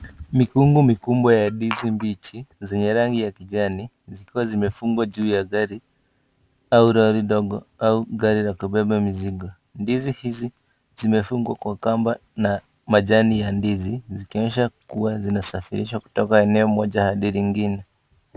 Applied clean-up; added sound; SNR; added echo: none; Glass; 14 dB; none.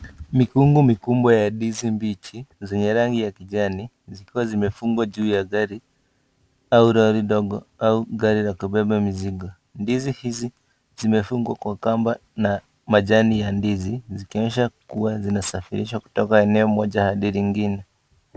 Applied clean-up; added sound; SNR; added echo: none; none; none; none.